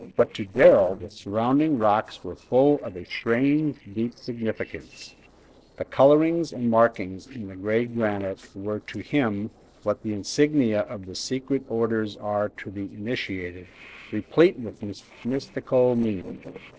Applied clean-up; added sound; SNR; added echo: neural separator model SepFormer DNS4.